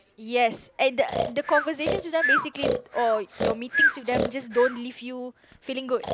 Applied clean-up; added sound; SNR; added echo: none; Breathing; 1 dB; none.